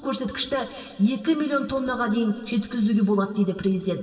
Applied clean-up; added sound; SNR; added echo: none; none; none; reverberation time 2.0 s.